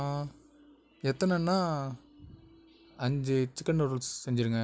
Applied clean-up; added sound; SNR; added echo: none; none; none; none.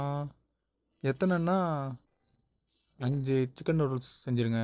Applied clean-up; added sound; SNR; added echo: neural separator model SepFormer DNS4.